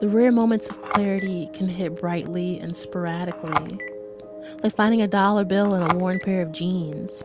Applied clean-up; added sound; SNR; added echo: none; Telephone; 11 dB; none.